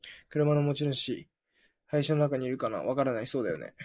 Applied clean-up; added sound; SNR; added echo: neural mask model Resemble Enhance denoiser.